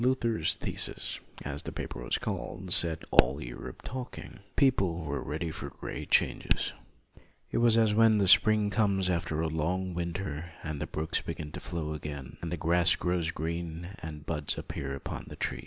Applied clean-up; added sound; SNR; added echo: neural mask model Resemble Enhance denoiser.